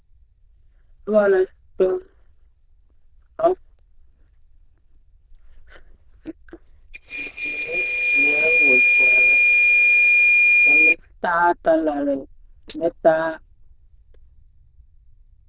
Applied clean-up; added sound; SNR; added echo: neural diffusion model UNIVERSE++.